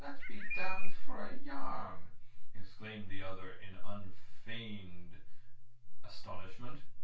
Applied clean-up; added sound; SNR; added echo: none; Bird; 16 dB; reverberation time 0.2 s.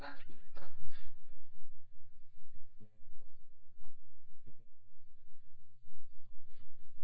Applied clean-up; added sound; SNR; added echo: neural mask model DeepFilterNet 3.